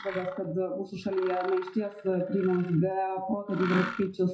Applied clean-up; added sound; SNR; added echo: classical method WPE with log-MMSE.